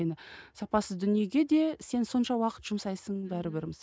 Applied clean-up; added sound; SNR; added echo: none; none; none; none.